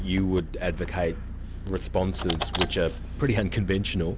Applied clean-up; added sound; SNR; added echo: none; Engine + Car; 5 dB; none.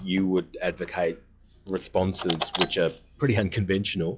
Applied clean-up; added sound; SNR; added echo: classical method log-MMSE.